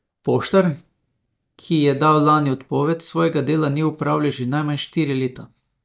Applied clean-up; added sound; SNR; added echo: neural mask model DeepFilterNet 3.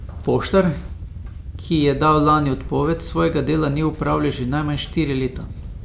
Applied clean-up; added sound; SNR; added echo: none; Wind / Boat, Water vehicle; 12 dB; none.